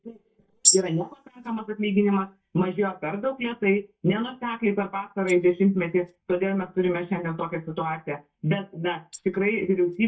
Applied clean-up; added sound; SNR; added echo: neural mask model DeepFilterNet 3.